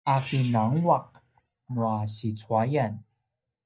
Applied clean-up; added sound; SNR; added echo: neural mask model DeepFilterNet 3.